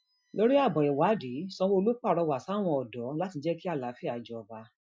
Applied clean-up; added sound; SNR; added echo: classical method Wiener filter.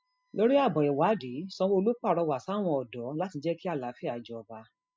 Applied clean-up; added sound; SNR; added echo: classical method spectral subtraction.